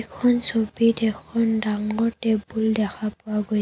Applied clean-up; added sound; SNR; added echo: none; none; none; none.